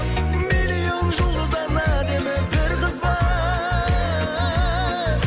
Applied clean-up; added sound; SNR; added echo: none; none; none; none.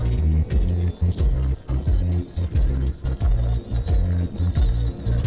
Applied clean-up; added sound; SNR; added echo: neural separator model SepFormer DNS4.